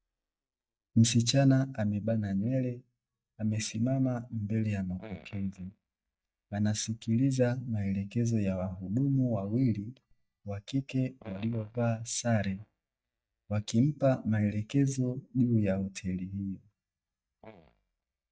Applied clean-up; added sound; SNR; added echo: neural mask model DeepFilterNet 3.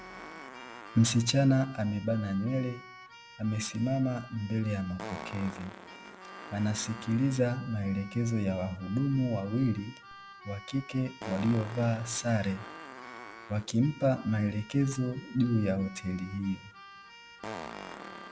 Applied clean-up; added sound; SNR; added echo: none; Keyboard (musical) + Fart; 15 dB; none.